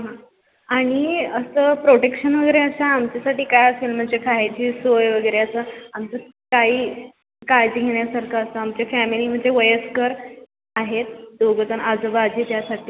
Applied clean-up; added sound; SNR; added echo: none; none; none; none.